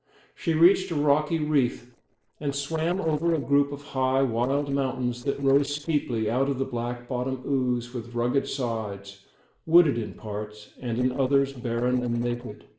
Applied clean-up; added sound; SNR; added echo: neural separator model SepFormer DNS4.